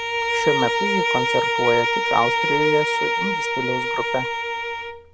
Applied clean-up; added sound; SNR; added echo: none; Bowed string instrument; -3 dB; none.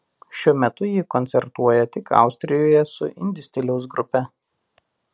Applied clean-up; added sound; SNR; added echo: none; none; none; none.